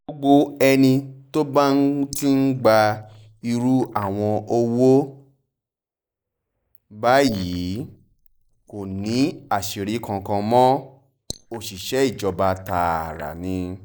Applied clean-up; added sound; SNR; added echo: neural mask model Resemble Enhance denoiser.